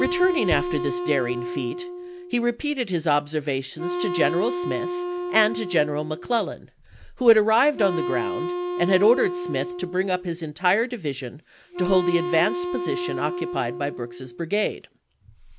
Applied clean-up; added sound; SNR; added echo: none; Wind instrument, woodwind instrument; 6 dB; none.